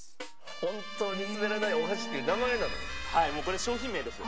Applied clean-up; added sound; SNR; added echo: none; Snare drum; 20 dB; none.